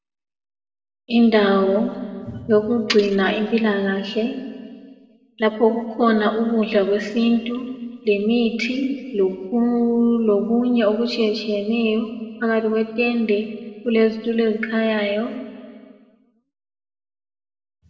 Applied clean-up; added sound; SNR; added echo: none; none; none; reverberation time 1.5 s.